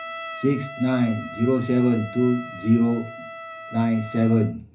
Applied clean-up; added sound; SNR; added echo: none; Trumpet; 14 dB; reverberation time 0.4 s.